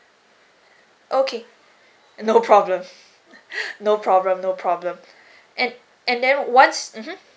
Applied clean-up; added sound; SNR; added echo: none; none; none; none.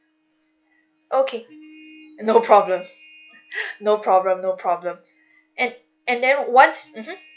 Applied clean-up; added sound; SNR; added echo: classical method log-MMSE.